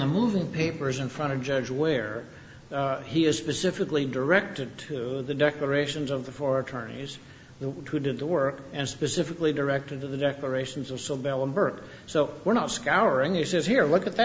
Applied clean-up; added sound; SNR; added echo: none; none; none; none.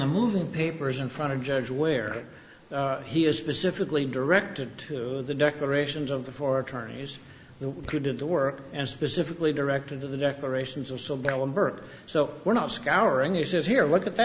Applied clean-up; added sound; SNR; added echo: neural mask model Resemble Enhance denoiser.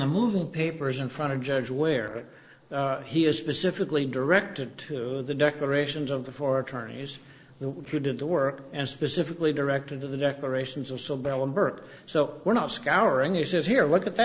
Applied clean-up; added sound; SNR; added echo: neural separator model SepFormer DNS4.